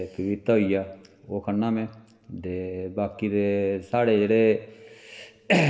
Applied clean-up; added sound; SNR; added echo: none; none; none; reverberation time 1.3 s.